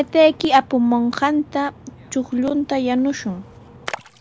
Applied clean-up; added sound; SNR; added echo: none; Splash, splatter; 20 dB; none.